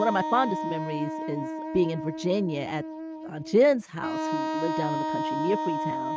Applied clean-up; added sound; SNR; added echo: neural mask model RNNoise.